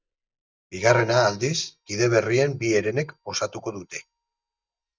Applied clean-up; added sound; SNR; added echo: neural mask model DeepFilterNet 3.